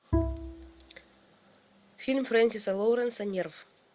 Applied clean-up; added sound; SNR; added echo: none; Bowed string instrument; 4 dB; none.